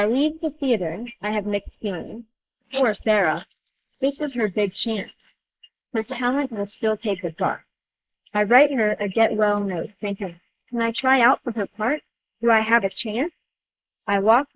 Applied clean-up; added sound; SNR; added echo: neural mask model Resemble Enhance denoiser.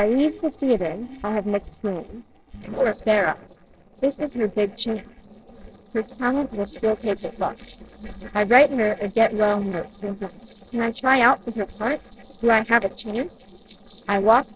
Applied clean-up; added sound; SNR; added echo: neural separator model SepFormer DNS4.